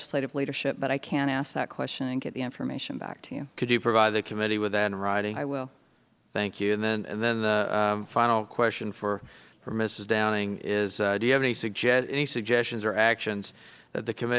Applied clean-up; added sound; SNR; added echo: none; none; none; none.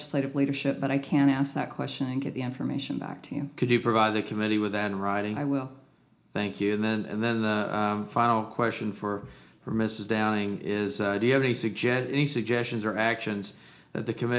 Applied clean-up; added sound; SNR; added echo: none; none; none; reverberation time 0.4 s.